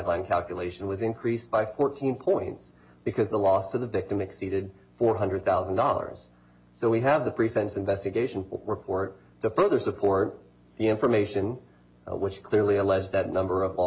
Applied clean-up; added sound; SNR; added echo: none; none; none; none.